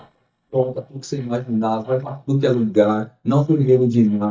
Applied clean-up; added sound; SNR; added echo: neural mask model DeepFilterNet 3.